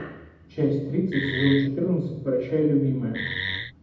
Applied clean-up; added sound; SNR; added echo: none; Wood; 5 dB; reverberation time 0.8 s.